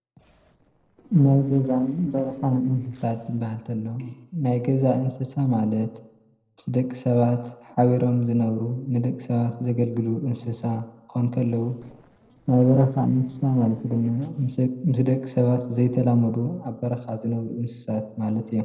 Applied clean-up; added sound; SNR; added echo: neural separator model SepFormer DNS4.